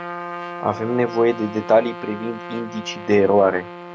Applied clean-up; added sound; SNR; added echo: none; Trumpet; 12 dB; none.